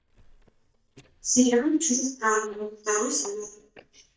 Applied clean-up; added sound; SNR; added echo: neural mask model DeepFilterNet 3.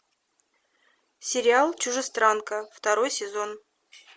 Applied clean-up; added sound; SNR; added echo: none; none; none; none.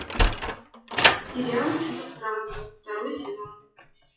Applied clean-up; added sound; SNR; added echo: classical method WPE with log-MMSE.